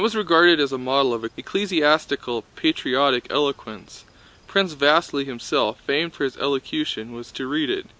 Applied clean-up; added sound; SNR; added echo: none; none; none; none.